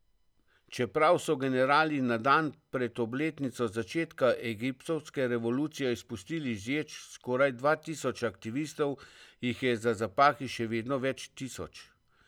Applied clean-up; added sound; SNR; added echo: none; none; none; none.